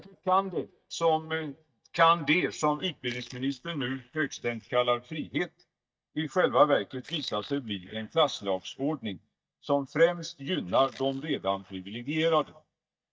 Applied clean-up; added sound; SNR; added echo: neural mask model DeepFilterNet 3.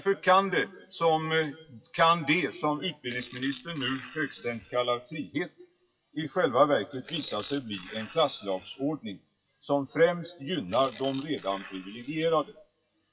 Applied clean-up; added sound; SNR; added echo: classical method WPE with log-MMSE.